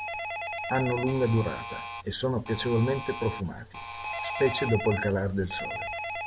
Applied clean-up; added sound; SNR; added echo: none; Telephone + Alarm; 7 dB; none.